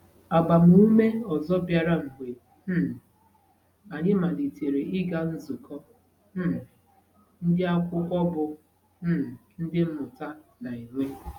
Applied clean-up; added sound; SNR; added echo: none; none; none; none.